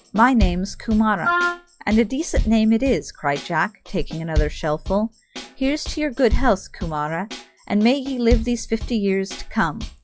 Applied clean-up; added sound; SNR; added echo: classical method log-MMSE.